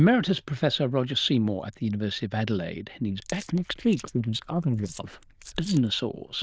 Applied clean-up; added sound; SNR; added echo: neural diffusion model UNIVERSE++.